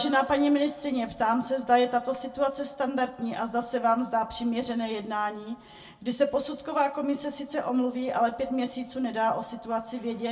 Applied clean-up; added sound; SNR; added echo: none; none; none; reverberation time 0.2 s.